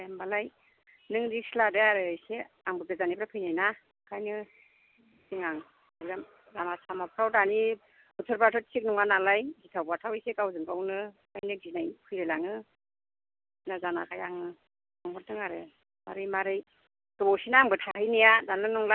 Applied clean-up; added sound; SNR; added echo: none; none; none; none.